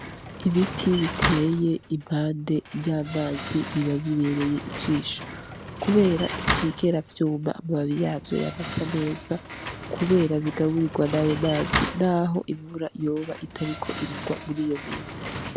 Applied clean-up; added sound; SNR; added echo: none; Slam; 7 dB; none.